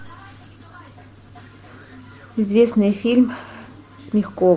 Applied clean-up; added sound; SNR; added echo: none; none; none; none.